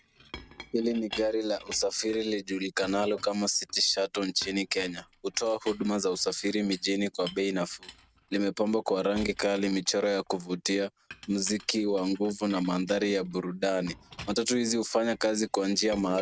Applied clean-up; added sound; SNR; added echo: none; Chink, clink; 20 dB; none.